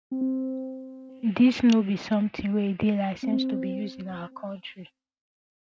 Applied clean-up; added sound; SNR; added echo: neural mask model RNNoise.